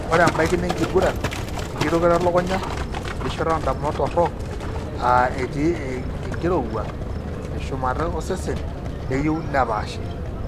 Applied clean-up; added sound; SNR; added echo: none; Livestock, farm animals, working animals; 3 dB; none.